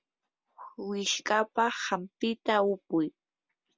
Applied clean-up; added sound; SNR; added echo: none; none; none; none.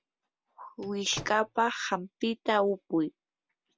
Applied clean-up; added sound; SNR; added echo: none; Slam / Microwave oven; 14 dB; none.